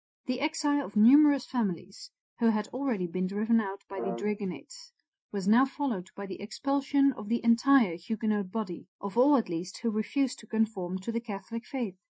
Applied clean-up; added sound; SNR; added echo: classical method Wiener filter.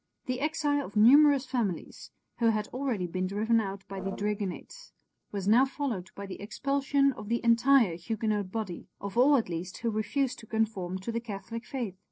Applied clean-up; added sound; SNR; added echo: neural separator model SepFormer DNS4.